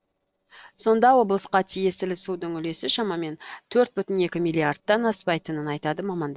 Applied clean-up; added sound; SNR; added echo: neural separator model SepFormer DNS4.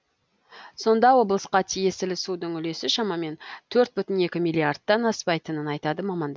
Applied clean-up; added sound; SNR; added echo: none; none; none; none.